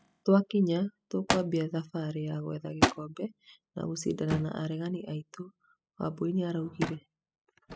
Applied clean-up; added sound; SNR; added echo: classical method spectral subtraction.